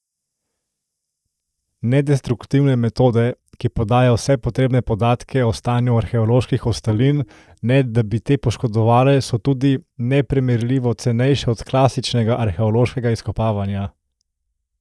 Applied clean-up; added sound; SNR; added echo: neural mask model DeepFilterNet 3.